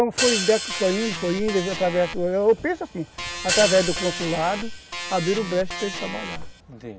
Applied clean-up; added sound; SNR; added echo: none; Hi-hat + Organ; 5 dB; none.